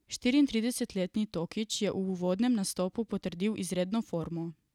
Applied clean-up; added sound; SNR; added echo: none; none; none; none.